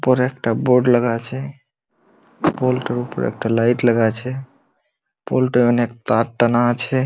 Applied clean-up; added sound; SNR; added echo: none; Door / Car; 11 dB; none.